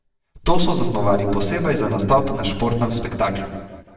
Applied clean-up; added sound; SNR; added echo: none; none; none; reverberation time 1.1 s.